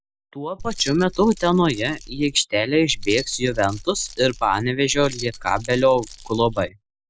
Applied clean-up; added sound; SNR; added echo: none; Keys jangling; 14 dB; none.